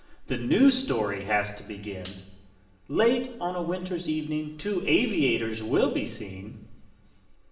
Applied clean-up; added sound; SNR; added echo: none; Tambourine; 3 dB; reverberation time 0.9 s.